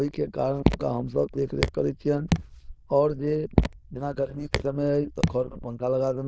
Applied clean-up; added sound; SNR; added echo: neural diffusion model UNIVERSE++.